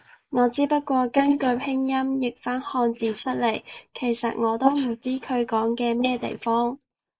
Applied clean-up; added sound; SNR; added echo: neural mask model Resemble Enhance denoiser.